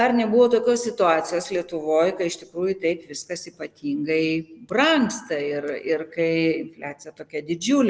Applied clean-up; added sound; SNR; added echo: none; none; none; none.